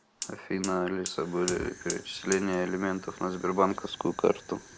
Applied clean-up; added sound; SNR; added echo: none; Fire; 12 dB; none.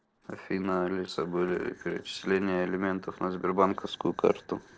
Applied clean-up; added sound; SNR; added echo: neural separator model SepFormer DNS4.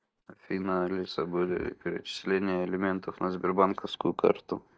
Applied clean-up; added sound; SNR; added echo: neural mask model DeepFilterNet 3.